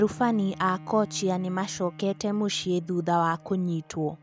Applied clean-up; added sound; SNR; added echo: none; Bowed string instrument; 19 dB; none.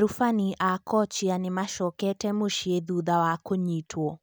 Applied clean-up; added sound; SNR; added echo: none; none; none; none.